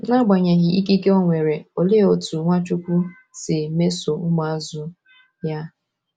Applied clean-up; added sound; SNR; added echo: none; none; none; none.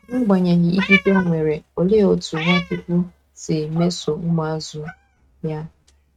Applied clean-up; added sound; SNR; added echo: neural mask model RNNoise.